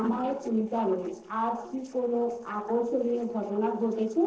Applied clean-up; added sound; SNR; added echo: neural separator model SepFormer DNS4.